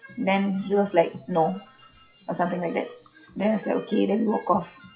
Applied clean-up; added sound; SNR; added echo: classical method WPE with log-MMSE.